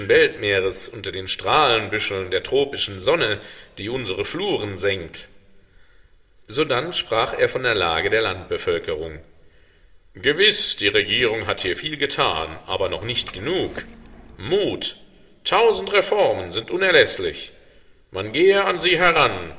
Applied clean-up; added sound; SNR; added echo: none; Liquid; 19 dB; reverberation time 1.8 s.